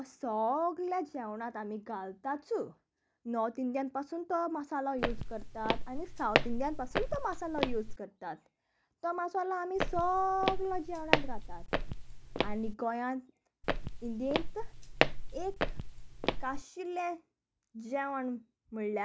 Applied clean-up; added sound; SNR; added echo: none; Walk, footsteps; -3 dB; none.